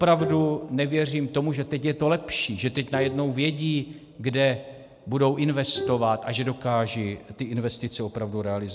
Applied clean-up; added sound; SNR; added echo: none; Bowed string instrument; 15 dB; none.